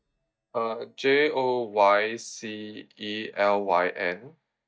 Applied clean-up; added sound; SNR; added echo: neural mask model DeepFilterNet 3.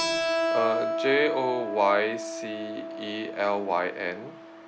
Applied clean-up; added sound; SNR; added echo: none; Keyboard (musical); 3 dB; none.